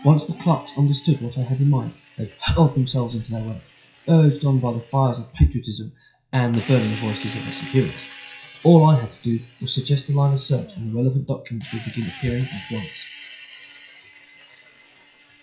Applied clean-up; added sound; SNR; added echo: classical method WPE with log-MMSE.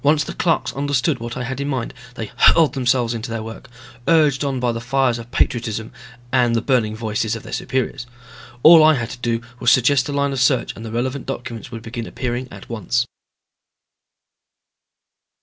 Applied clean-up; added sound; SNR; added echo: none; none; none; none.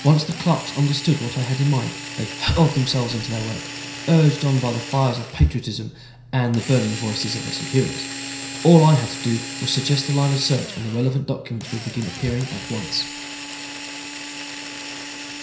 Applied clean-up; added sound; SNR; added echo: none; Drill; 11 dB; reverberation time 0.5 s.